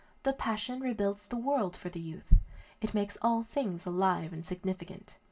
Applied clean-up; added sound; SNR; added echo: none; none; none; reverberation time 0.2 s.